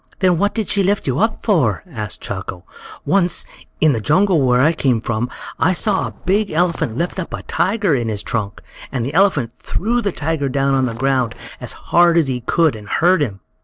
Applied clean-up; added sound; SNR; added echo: neural separator model SepFormer DNS4.